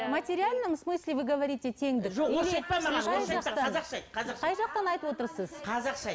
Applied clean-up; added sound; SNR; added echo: none; none; none; none.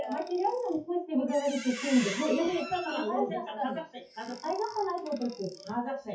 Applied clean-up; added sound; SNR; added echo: classical method WPE with log-MMSE.